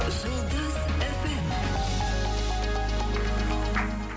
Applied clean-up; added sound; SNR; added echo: none; none; none; none.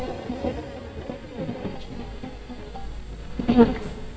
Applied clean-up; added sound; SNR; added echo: neural mask model DeepFilterNet 3.